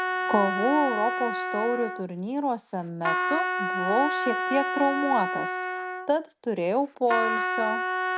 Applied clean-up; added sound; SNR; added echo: none; Trumpet; 1 dB; none.